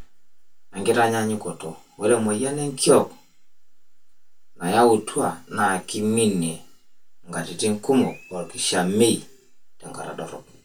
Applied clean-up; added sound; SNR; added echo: none; none; none; reverberation time 0.1 s.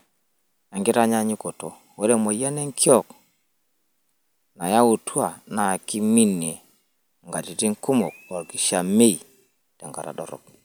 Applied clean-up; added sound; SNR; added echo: none; none; none; none.